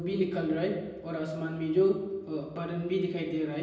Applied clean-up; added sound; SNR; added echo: none; none; none; reverberation time 1.0 s.